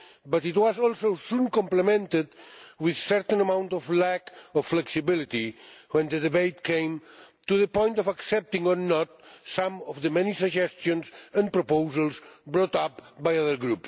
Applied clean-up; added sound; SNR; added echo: none; none; none; none.